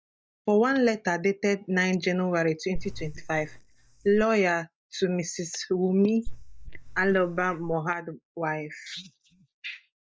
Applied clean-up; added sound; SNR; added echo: neural mask model DeepFilterNet 3.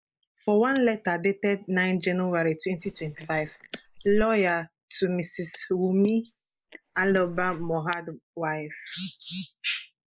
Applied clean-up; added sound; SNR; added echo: neural mask model Resemble Enhance denoiser.